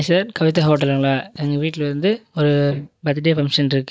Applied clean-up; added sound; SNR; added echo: neural mask model DeepFilterNet 3.